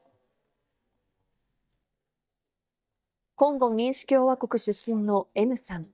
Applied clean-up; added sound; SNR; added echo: neural mask model DeepFilterNet 3.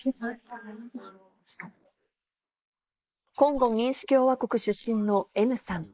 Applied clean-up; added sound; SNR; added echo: neural mask model Resemble Enhance denoiser.